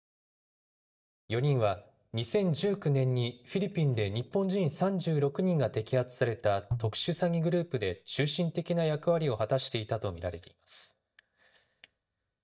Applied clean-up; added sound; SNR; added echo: neural mask model DeepFilterNet 3.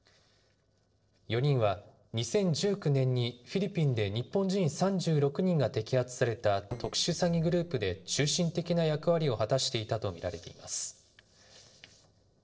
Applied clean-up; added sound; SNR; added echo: neural separator model SepFormer DNS4.